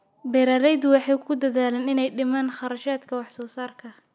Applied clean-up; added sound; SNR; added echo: none; none; none; none.